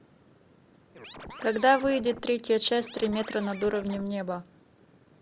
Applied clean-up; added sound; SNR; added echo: none; Scratching (performance technique); 15 dB; none.